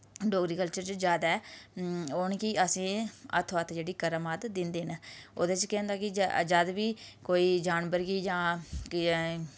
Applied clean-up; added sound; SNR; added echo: none; none; none; none.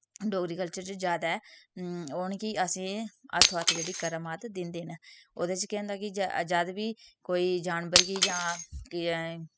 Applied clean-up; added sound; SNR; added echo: classical method spectral subtraction.